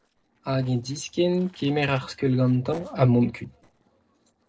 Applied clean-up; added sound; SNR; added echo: neural separator model SepFormer DNS4.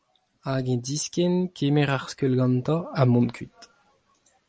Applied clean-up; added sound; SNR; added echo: none; none; none; none.